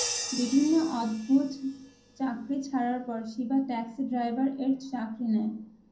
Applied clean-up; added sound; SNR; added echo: none; Crash cymbal; 13 dB; reverberation time 0.5 s.